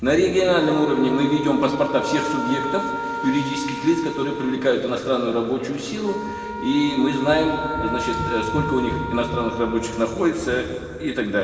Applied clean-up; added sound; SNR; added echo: none; Wind instrument, woodwind instrument; 9 dB; reverberation time 2.4 s.